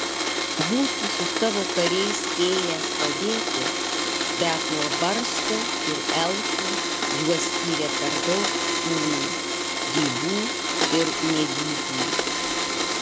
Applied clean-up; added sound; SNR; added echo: none; Domestic sounds, home sounds; -3 dB; none.